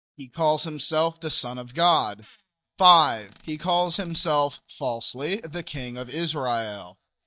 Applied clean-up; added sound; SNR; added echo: neural mask model DeepFilterNet 3.